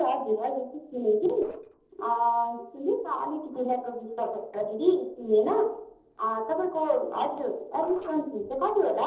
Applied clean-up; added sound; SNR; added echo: neural separator model SepFormer DNS4.